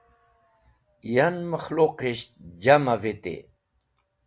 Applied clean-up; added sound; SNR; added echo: none; none; none; none.